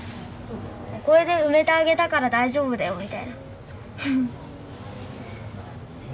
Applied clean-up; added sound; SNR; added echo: none; none; none; none.